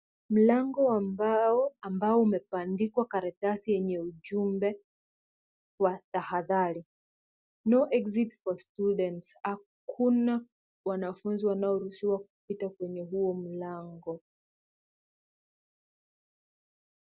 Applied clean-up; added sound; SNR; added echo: none; none; none; none.